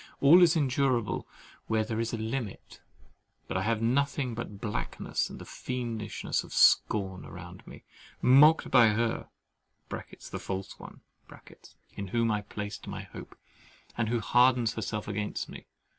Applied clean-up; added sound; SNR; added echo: none; none; none; none.